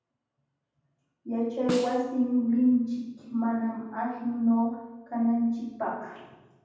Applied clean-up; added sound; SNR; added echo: none; Snare drum; 13 dB; reverberation time 1.2 s.